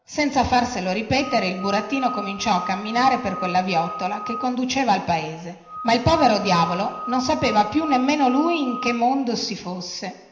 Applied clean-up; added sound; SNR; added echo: none; Screech / Glass; 11 dB; reverberation time 0.9 s.